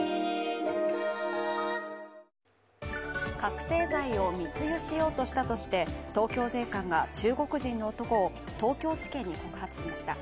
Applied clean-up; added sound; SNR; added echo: none; none; none; none.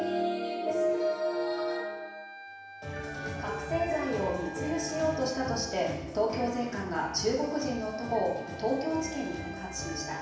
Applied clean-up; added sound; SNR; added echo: none; Wind instrument, woodwind instrument; 15 dB; reverberation time 0.9 s.